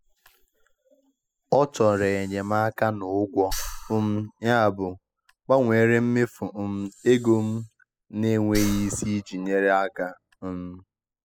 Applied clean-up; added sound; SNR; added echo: classical method spectral subtraction.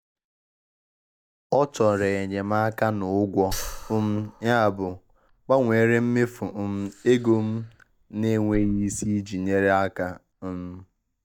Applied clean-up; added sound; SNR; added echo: neural mask model DeepFilterNet 3.